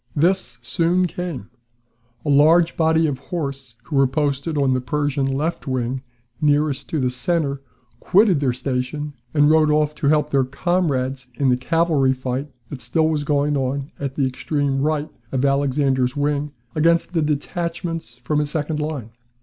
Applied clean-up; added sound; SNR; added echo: none; none; none; none.